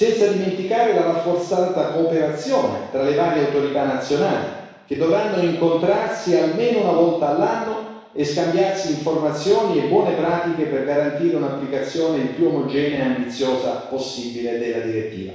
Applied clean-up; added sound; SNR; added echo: none; none; none; reverberation time 1.1 s.